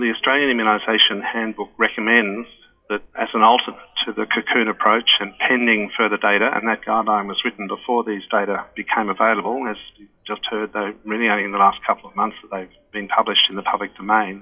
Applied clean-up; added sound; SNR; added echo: classical method WPE with log-MMSE.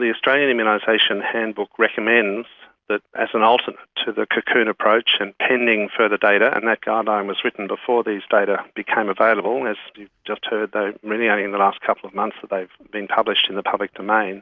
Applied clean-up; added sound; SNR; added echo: none; none; none; none.